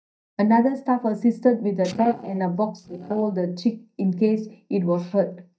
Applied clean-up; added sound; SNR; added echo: neural mask model DeepFilterNet 3.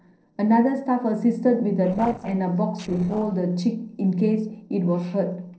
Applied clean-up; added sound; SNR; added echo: neural separator model SepFormer DNS4.